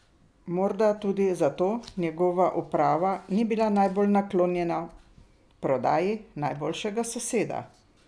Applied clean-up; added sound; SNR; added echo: none; none; none; none.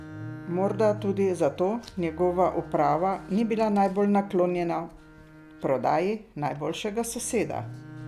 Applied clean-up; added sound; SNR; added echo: none; Bowed string instrument + Engine starting / Car; 16 dB; none.